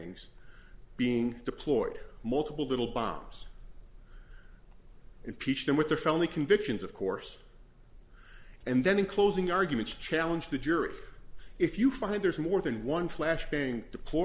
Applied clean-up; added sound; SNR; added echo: none; none; none; none.